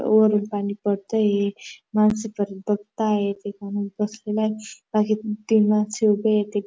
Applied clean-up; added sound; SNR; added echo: none; none; none; none.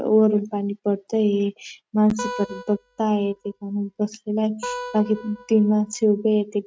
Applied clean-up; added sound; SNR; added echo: neural mask model RNNoise.